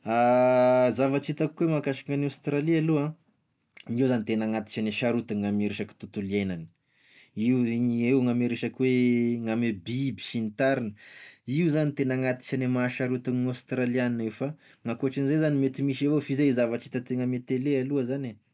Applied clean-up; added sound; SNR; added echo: none; none; none; none.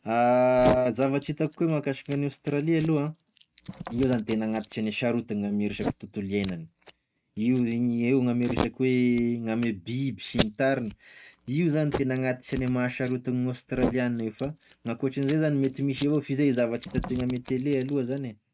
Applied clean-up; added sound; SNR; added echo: neural mask model RNNoise.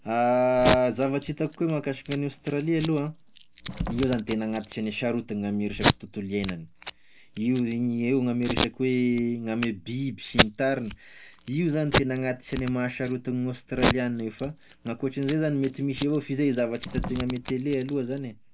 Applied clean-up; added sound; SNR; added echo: none; Packing tape, duct tape; 6 dB; none.